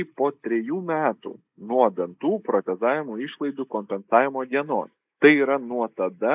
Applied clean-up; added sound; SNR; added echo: neural mask model Resemble Enhance denoiser.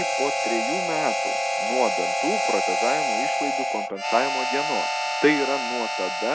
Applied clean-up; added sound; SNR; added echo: none; Harmonica; -3 dB; none.